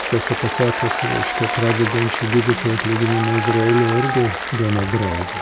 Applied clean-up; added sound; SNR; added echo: none; Applause; 4 dB; none.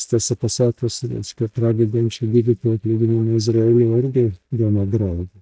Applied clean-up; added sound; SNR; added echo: neural mask model DeepFilterNet 3.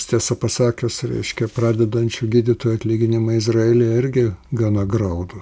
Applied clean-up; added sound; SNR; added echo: none; none; none; none.